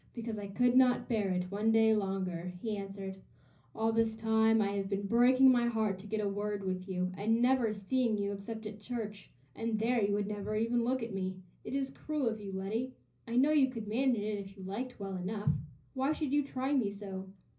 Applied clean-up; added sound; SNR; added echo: none; none; none; reverberation time 0.5 s.